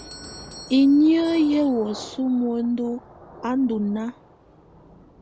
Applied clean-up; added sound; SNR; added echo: none; Thunder / Rain + Doorbell; 20 dB; none.